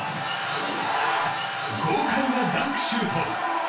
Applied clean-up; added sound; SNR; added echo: none; Wind instrument, woodwind instrument; 11 dB; reverberation time 0.3 s.